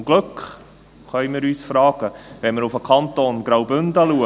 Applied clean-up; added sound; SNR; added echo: none; none; none; none.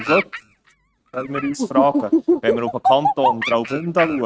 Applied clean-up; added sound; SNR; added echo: neural mask model RNNoise.